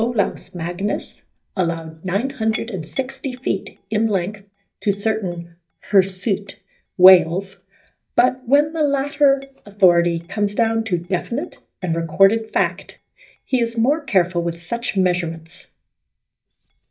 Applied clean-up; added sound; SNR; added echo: neural mask model DeepFilterNet 3.